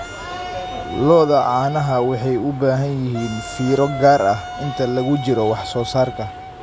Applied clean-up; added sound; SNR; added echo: none; Wind instrument, woodwind instrument; 13 dB; none.